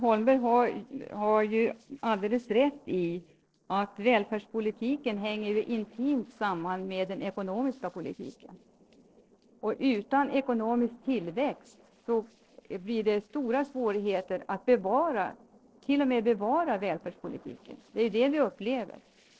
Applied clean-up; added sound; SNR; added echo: neural separator model SepFormer DNS4.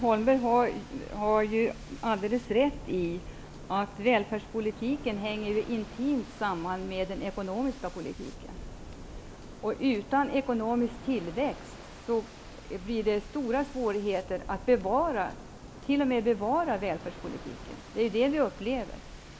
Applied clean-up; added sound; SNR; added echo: none; Waves, surf; 15 dB; none.